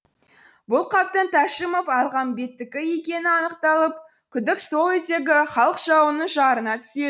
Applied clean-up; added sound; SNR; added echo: none; none; none; none.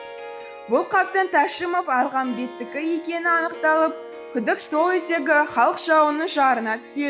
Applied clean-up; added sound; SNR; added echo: none; Harp; 16 dB; none.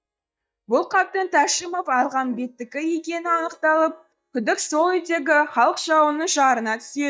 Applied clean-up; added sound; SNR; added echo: neural mask model DeepFilterNet 3.